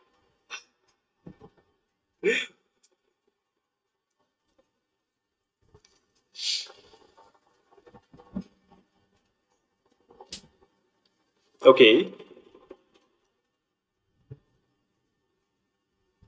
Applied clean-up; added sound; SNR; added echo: neural mask model RNNoise.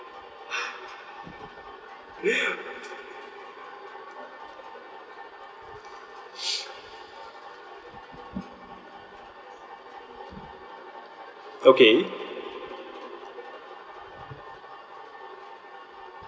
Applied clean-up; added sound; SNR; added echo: none; none; none; none.